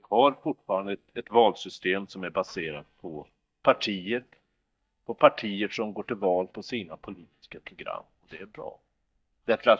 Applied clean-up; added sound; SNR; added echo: neural mask model DeepFilterNet 3.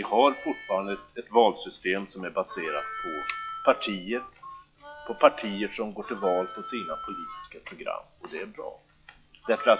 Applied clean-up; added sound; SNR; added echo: classical method log-MMSE.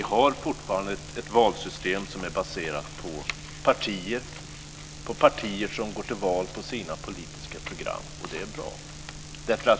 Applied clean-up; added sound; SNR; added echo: none; none; none; none.